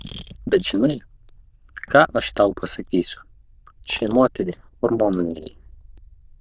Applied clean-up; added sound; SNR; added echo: neural diffusion model UNIVERSE++.